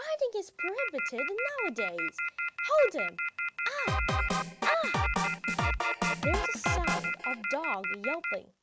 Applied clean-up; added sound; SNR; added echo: none; Drum kit + Telephone; -3 dB; none.